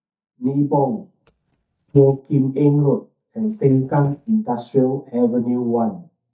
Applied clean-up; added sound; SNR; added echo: neural mask model DeepFilterNet 3.